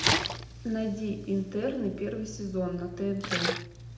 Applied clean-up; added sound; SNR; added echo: none; Splash, splatter; 2 dB; reverberation time 0.7 s.